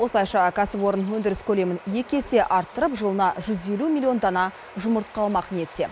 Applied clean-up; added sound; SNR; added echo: none; Bird vocalization, bird call, bird song; 20 dB; none.